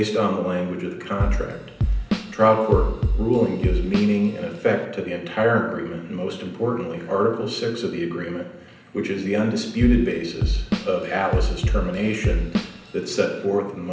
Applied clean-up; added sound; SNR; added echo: none; Drum kit; 1 dB; reverberation time 0.8 s.